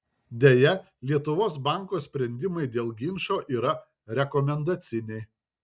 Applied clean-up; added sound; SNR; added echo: none; none; none; none.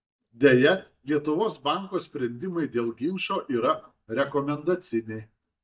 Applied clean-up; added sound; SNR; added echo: neural mask model DeepFilterNet 3.